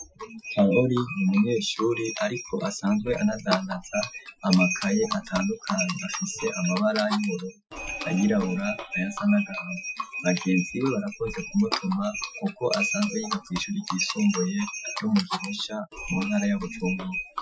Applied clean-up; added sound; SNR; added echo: classical method Wiener filter.